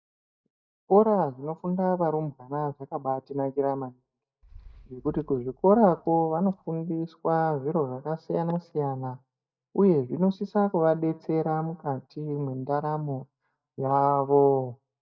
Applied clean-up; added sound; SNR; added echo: neural mask model DeepFilterNet 3.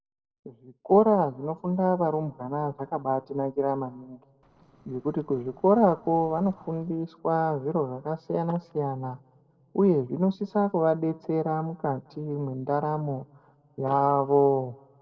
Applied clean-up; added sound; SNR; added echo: neural separator model SepFormer DNS4.